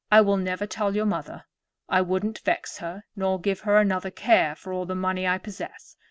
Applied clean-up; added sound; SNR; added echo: none; none; none; none.